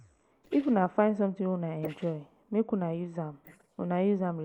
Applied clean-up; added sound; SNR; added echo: neural mask model Resemble Enhance denoiser.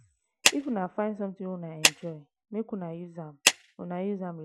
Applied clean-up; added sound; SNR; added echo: classical method Wiener filter.